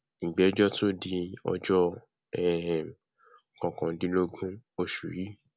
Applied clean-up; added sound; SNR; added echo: none; none; none; none.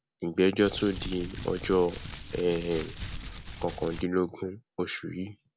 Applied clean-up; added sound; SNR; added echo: none; Crumpling, crinkling; 10 dB; none.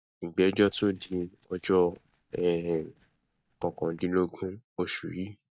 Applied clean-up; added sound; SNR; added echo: neural mask model DeepFilterNet 3.